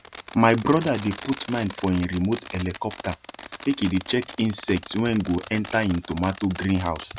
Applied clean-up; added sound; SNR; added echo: none; Fireworks; 9 dB; none.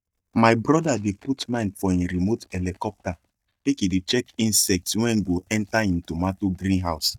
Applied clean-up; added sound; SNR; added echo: neural mask model DeepFilterNet 3.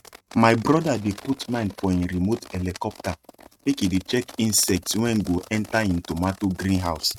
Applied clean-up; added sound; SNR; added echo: neural mask model RNNoise.